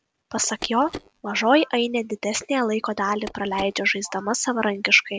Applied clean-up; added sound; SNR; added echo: none; Telephone; 20 dB; none.